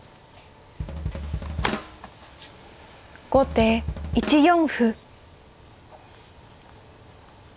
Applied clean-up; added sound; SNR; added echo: none; Drum kit; 7 dB; none.